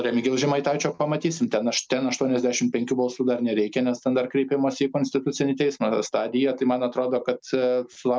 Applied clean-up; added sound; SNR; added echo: none; none; none; none.